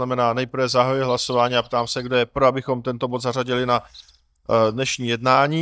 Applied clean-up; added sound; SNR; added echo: neural mask model DeepFilterNet 3.